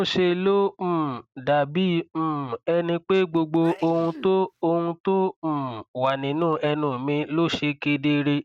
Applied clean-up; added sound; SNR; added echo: neural mask model RNNoise.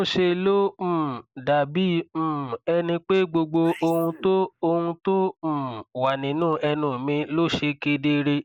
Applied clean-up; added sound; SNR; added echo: neural mask model Resemble Enhance denoiser.